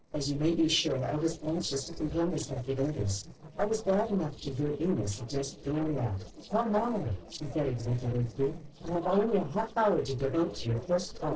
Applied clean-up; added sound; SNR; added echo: neural separator model SepFormer DNS4.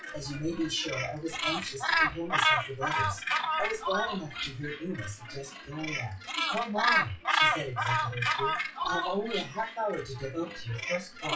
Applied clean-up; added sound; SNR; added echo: classical method WPE with log-MMSE.